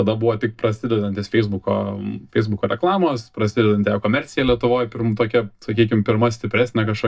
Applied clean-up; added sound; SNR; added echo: neural mask model DeepFilterNet 3.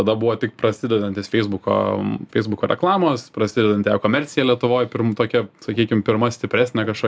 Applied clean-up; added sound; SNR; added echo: none; none; none; none.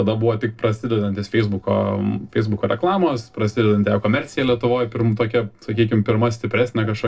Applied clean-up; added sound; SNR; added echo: neural separator model SepFormer DNS4.